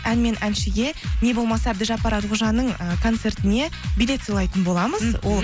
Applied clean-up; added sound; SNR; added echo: none; none; none; none.